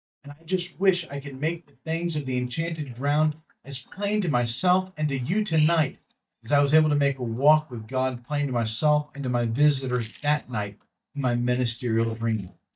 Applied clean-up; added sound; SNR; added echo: neural mask model DeepFilterNet 3.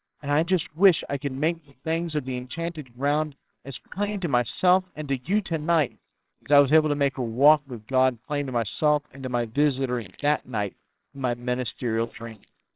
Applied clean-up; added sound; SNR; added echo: neural separator model SepFormer WHAMR!.